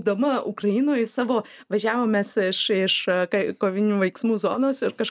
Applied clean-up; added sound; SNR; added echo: neural mask model DeepFilterNet 3.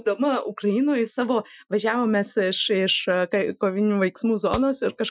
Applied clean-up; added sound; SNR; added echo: classical method Wiener filter.